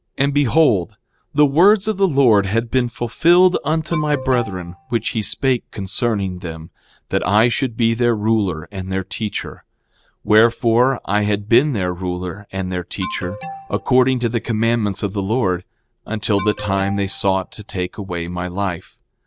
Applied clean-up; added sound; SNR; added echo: none; Alarm; 14 dB; none.